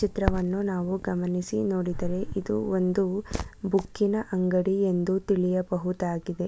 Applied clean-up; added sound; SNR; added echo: none; none; none; none.